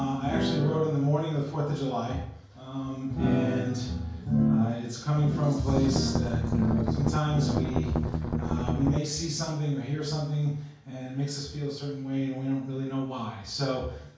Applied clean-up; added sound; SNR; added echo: none; Strum; 0 dB; reverberation time 0.5 s.